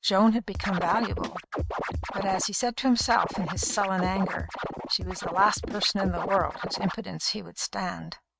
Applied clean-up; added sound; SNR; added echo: neural mask model RNNoise.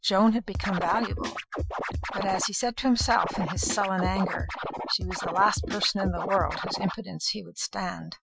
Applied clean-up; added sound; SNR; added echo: classical method Wiener filter.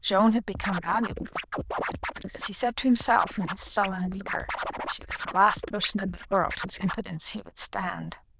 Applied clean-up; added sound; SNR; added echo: neural diffusion model UNIVERSE++.